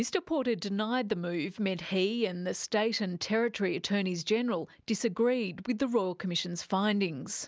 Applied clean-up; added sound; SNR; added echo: none; none; none; none.